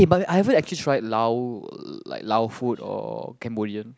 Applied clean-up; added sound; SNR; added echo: none; none; none; none.